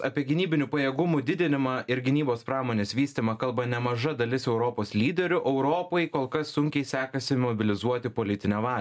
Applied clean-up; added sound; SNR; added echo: none; none; none; none.